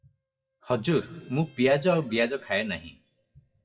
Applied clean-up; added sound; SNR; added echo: classical method WPE with log-MMSE.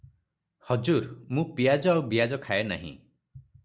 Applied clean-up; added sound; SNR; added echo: none; none; none; none.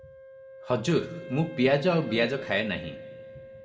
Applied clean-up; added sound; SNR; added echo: none; Wind instrument, woodwind instrument; 14 dB; reverberation time 1.2 s.